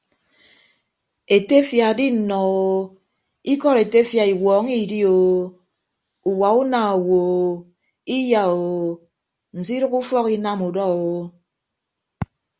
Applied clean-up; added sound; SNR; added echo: none; none; none; none.